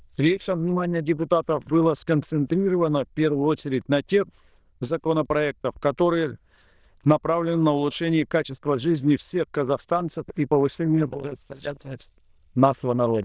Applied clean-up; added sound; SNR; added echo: neural diffusion model UNIVERSE++.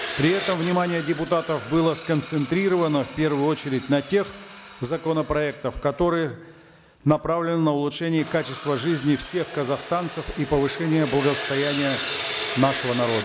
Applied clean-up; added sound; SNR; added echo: none; Sawing; 11 dB; none.